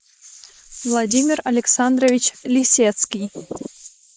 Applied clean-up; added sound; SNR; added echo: neural mask model Resemble Enhance denoiser.